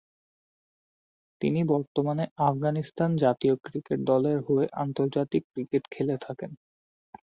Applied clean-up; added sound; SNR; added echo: none; none; none; none.